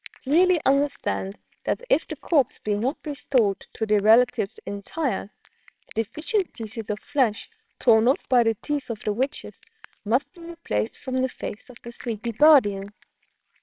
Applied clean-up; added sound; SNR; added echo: neural separator model SepFormer WHAMR!.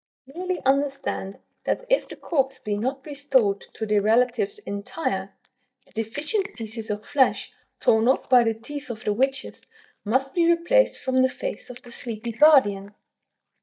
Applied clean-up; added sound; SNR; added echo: neural mask model DeepFilterNet 3.